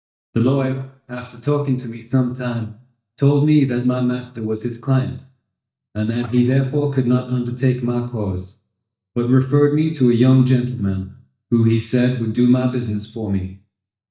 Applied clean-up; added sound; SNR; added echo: neural mask model DeepFilterNet 3.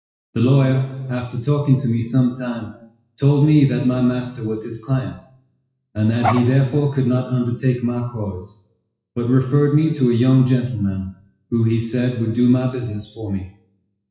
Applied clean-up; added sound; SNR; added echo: classical method WPE with log-MMSE.